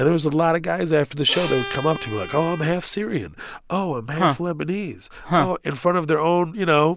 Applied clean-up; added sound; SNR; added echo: none; Bowed string instrument; 12 dB; none.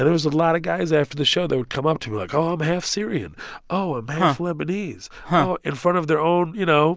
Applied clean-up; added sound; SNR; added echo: none; none; none; none.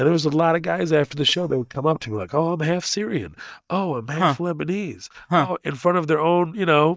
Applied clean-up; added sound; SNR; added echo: neural mask model DeepFilterNet 3.